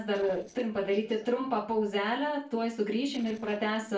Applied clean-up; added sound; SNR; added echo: neural separator model SepFormer DNS4.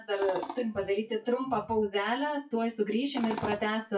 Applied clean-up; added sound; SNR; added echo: classical method WPE with log-MMSE.